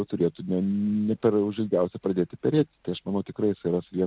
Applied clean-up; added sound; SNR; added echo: none; none; none; none.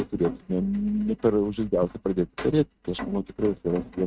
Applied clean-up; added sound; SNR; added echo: neural mask model RNNoise.